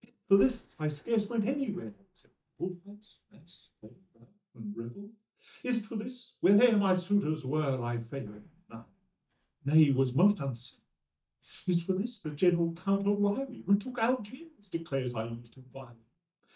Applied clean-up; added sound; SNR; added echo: neural mask model DeepFilterNet 3.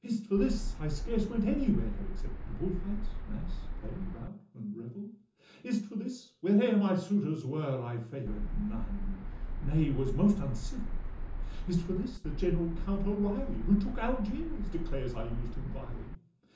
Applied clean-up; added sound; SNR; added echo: none; Car; 1 dB; reverberation time 0.6 s.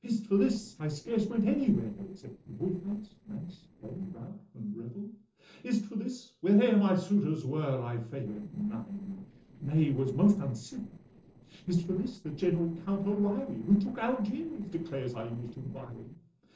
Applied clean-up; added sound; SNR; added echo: neural separator model SepFormer DNS4.